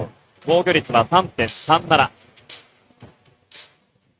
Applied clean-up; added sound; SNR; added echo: neural mask model RNNoise.